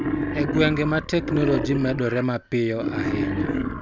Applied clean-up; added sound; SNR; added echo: none; Wild animals; 3 dB; none.